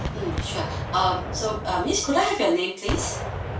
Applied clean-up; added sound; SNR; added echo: none; Gunshot, gunfire; 5 dB; reverberation time 0.3 s.